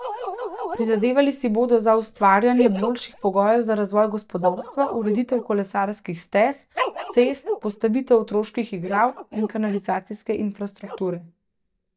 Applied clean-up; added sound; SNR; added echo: neural mask model DeepFilterNet 3.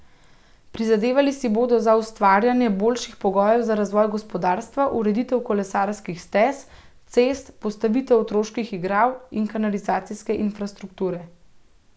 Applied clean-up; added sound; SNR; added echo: none; none; none; none.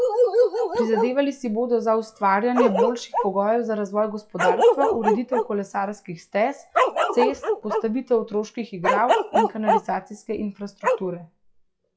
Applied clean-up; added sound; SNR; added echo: classical method WPE with log-MMSE.